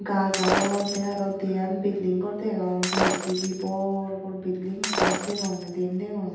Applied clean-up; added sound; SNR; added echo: none; Shatter; 2 dB; reverberation time 0.9 s.